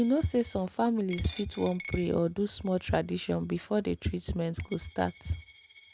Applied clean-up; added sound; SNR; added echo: none; Coin (dropping); 18 dB; none.